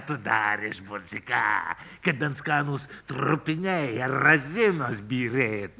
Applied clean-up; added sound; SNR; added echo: none; none; none; none.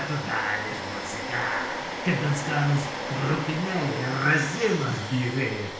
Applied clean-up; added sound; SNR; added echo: none; Domestic sounds, home sounds; 6 dB; reverberation time 0.5 s.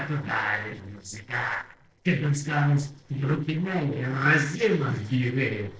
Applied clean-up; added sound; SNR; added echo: neural separator model SepFormer DNS4.